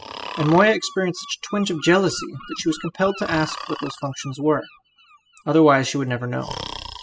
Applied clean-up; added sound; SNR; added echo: classical method spectral subtraction.